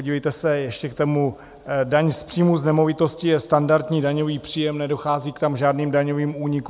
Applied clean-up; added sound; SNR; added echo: none; none; none; none.